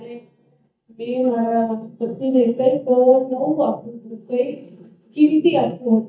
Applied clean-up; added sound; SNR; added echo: neural mask model DeepFilterNet 3.